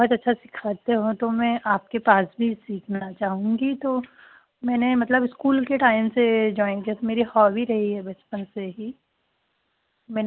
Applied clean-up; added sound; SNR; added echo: none; none; none; none.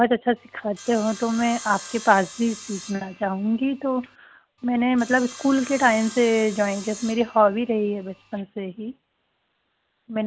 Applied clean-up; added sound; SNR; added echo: none; Sawing; 17 dB; none.